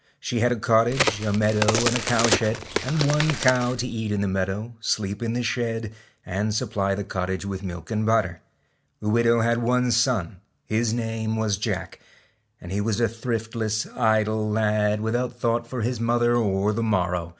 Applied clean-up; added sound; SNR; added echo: none; Crack; 3 dB; none.